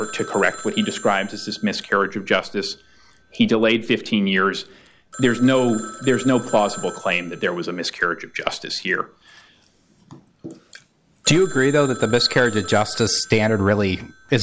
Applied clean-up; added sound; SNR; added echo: none; Telephone; 18 dB; none.